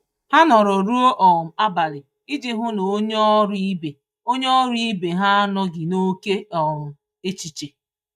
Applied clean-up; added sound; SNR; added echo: neural mask model DeepFilterNet 3.